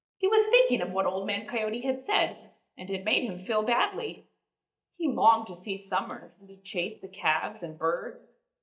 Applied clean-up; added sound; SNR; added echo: neural mask model DeepFilterNet 3.